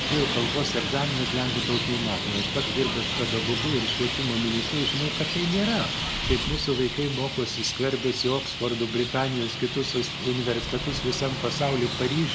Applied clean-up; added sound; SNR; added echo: none; Traffic noise, roadway noise; 2 dB; none.